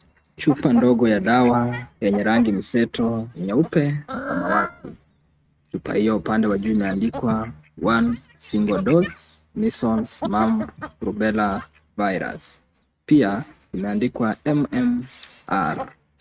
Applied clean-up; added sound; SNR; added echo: neural mask model RNNoise.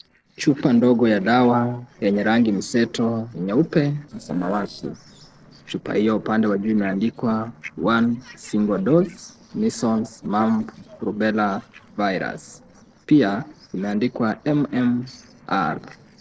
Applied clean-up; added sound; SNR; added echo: neural separator model SepFormer DNS4.